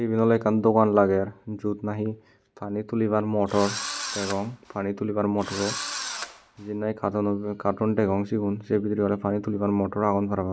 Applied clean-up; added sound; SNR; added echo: none; Engine / Drill; 9 dB; none.